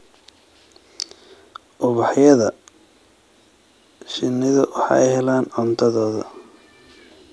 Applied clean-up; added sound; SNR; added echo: none; none; none; none.